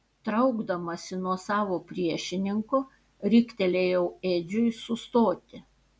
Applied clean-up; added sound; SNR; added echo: none; none; none; none.